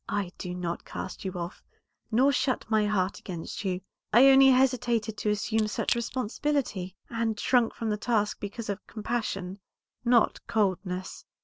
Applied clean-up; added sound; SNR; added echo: neural separator model SepFormer DNS4.